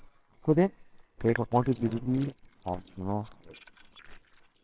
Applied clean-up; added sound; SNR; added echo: neural separator model SepFormer WHAMR!.